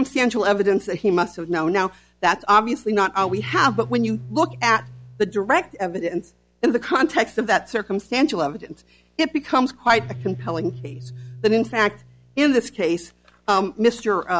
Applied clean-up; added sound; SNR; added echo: none; Guitar; 19 dB; none.